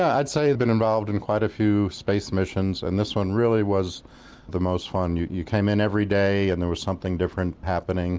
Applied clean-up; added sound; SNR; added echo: none; none; none; none.